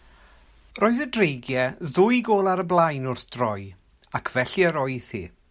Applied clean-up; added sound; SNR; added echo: none; none; none; none.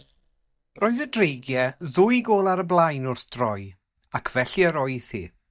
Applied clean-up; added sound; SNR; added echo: neural mask model DeepFilterNet 3.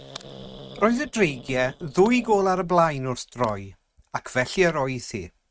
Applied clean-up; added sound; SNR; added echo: neural mask model RNNoise.